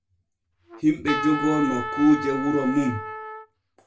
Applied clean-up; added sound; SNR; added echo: none; Trumpet; 7 dB; reverberation time 0.2 s.